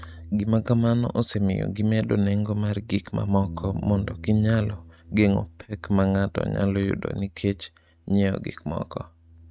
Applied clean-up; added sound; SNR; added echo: neural mask model RNNoise.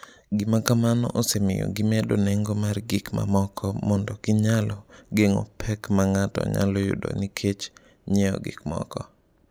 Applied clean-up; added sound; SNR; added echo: none; none; none; none.